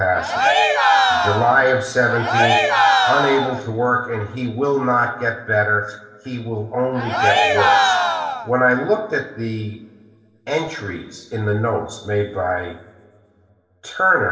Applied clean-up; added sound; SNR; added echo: none; Cheering; -4 dB; reverberation time 1.9 s.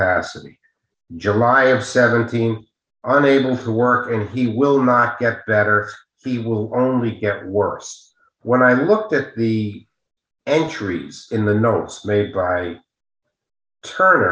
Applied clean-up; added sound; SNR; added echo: none; none; none; none.